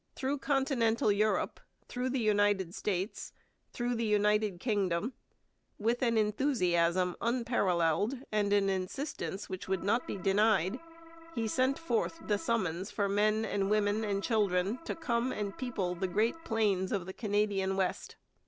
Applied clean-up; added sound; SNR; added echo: none; Organ; 17 dB; none.